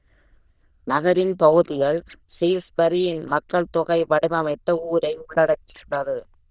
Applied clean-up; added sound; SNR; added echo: neural diffusion model UNIVERSE++.